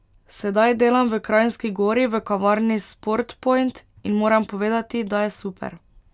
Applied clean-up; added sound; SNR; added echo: none; none; none; none.